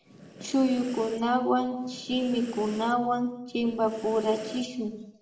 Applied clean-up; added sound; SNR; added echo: none; Breathing; 17 dB; reverberation time 0.7 s.